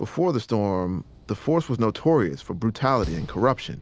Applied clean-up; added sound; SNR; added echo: none; Slam; 19 dB; none.